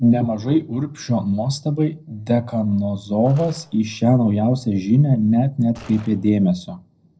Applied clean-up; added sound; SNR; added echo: neural separator model SepFormer DNS4.